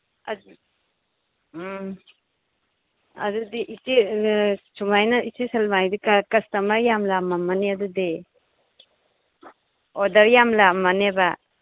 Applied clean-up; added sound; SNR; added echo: none; none; none; none.